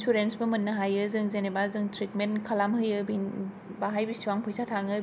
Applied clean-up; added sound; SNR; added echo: none; none; none; none.